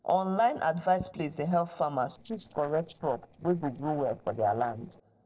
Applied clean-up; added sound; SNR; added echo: neural separator model SepFormer DNS4.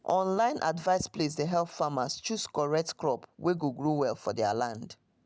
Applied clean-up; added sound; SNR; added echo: none; none; none; none.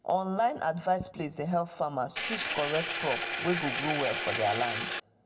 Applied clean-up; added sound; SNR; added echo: none; Engine; 1 dB; reverberation time 0.6 s.